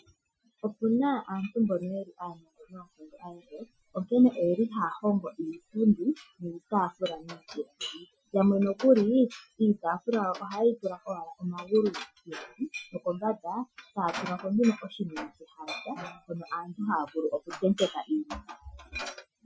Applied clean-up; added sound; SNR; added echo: classical method Wiener filter.